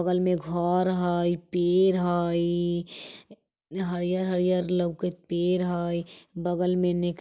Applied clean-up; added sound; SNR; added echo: none; none; none; none.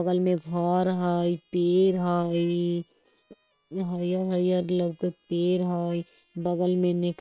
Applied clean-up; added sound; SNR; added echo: neural separator model SepFormer WHAM!.